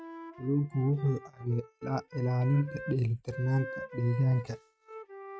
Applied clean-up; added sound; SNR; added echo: neural mask model RNNoise.